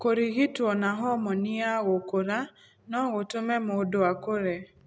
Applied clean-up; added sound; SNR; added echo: none; none; none; none.